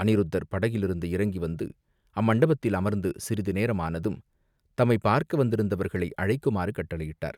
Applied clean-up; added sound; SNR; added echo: none; none; none; none.